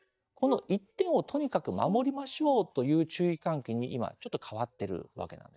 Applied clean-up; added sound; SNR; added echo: neural mask model DeepFilterNet 3.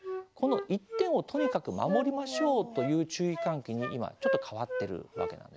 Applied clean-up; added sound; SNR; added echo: none; Wind instrument, woodwind instrument; 5 dB; none.